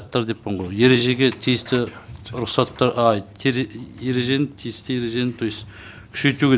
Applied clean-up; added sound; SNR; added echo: none; none; none; none.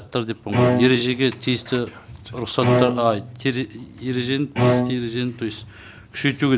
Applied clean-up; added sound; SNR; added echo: none; Bowed string instrument; 1 dB; none.